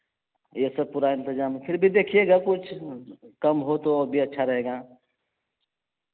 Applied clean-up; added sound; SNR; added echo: none; none; none; none.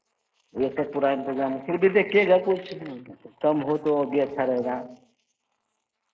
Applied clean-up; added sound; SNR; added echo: neural mask model Resemble Enhance denoiser.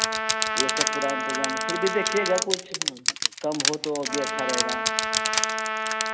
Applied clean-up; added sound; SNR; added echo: none; Trumpet + Crushing; -5 dB; none.